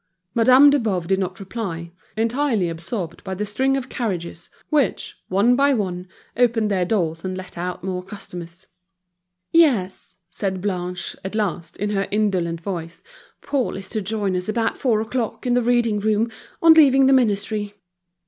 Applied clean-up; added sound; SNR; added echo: none; none; none; none.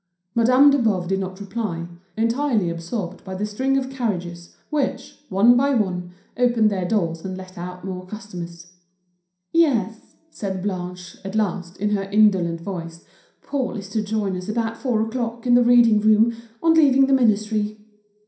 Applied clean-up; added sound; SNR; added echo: none; none; none; reverberation time 0.5 s.